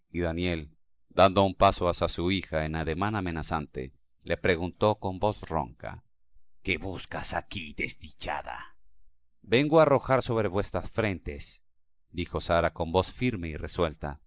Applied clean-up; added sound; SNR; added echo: neural mask model Resemble Enhance denoiser.